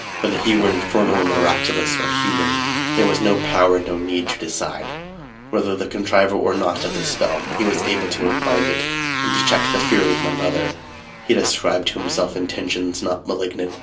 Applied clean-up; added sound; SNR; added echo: none; Motorcycle; 4 dB; reverberation time 0.3 s.